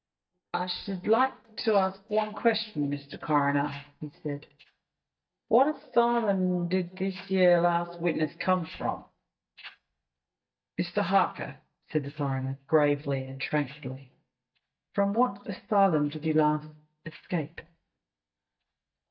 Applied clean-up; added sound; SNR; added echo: neural mask model DeepFilterNet 3.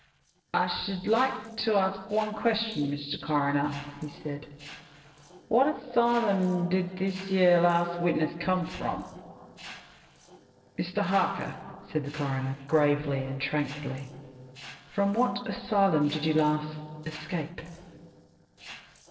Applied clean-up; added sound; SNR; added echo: neural separator model SepFormer DNS4.